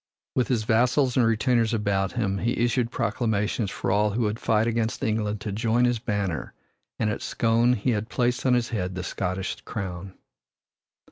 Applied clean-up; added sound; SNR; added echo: none; none; none; none.